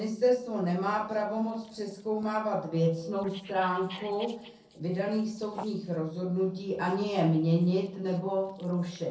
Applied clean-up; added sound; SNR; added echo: neural separator model SepFormer DNS4.